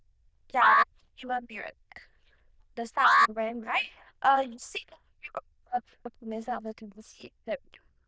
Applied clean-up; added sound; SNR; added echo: neural diffusion model UNIVERSE++.